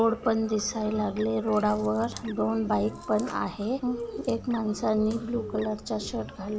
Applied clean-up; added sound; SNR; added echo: none; Crack + Guitar; 17 dB; none.